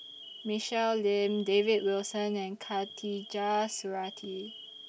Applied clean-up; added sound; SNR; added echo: none; Alarm; 17 dB; none.